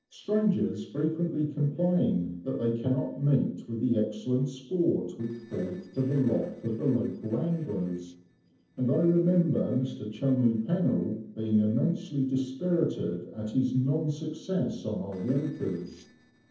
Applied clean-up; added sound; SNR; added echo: neural separator model SepFormer DNS4.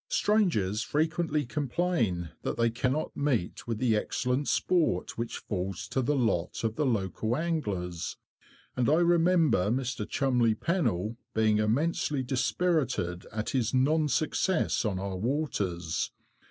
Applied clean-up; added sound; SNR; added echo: none; none; none; none.